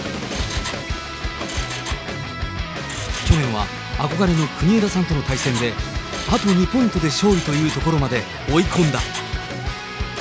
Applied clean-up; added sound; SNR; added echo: none; Mechanisms; 14 dB; none.